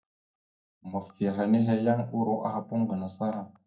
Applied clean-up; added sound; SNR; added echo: neural mask model DeepFilterNet 3.